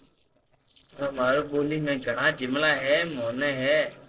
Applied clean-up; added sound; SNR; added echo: neural separator model SepFormer DNS4.